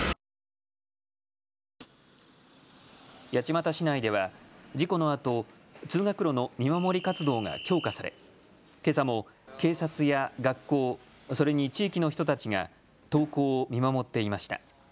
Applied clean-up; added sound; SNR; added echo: none; none; none; none.